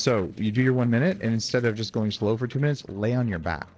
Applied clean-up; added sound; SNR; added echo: neural separator model SepFormer DNS4.